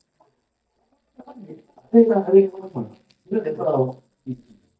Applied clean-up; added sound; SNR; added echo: neural mask model DeepFilterNet 3.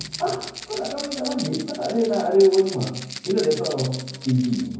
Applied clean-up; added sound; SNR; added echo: none; Rattle (instrument); 13 dB; reverberation time 0.9 s.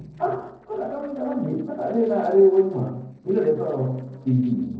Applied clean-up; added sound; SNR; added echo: neural separator model SepFormer DNS4.